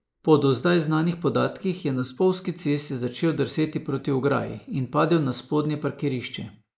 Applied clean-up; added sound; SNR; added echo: neural mask model Resemble Enhance denoiser.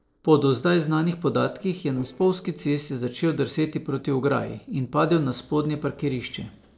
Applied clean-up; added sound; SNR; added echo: neural separator model SepFormer DNS4.